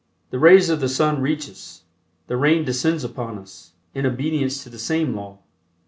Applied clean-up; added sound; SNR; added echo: none; none; none; none.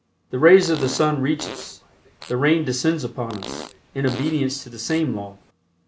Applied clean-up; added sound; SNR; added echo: none; Fart; 16 dB; none.